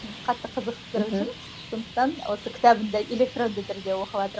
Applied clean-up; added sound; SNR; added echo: none; Traffic noise, roadway noise; 16 dB; none.